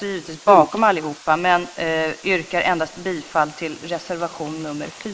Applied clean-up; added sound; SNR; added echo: neural mask model Resemble Enhance denoiser.